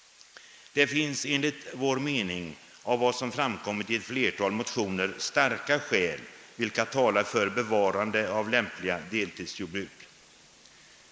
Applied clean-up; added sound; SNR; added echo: neural mask model Resemble Enhance denoiser.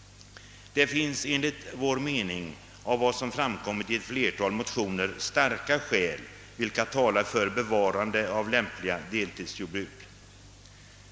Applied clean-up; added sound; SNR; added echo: none; none; none; none.